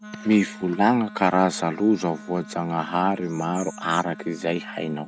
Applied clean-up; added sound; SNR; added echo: none; Wind instrument, woodwind instrument; 18 dB; none.